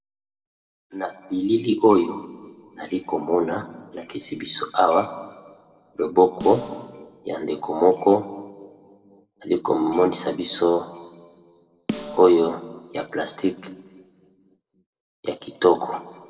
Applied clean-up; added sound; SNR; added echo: neural separator model SepFormer DNS4.